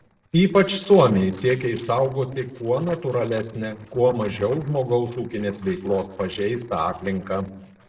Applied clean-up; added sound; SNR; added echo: neural separator model SepFormer DNS4.